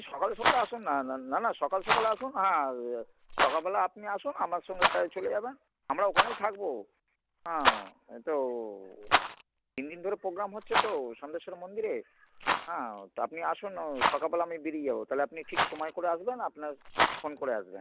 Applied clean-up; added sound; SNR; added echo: none; Rattle; 1 dB; none.